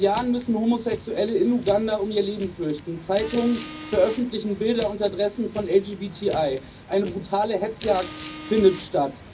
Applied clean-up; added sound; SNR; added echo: none; Car; 15 dB; reverberation time 0.4 s.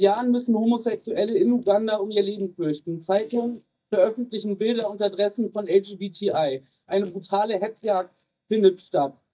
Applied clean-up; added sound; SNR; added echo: neural mask model DeepFilterNet 3.